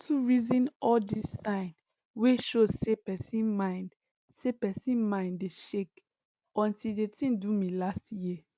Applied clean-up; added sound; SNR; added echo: none; none; none; none.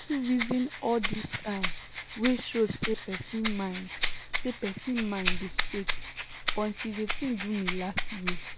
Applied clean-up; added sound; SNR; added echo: none; Rattle (instrument); 1 dB; none.